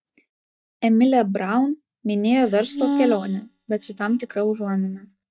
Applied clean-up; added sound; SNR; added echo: neural mask model DeepFilterNet 3.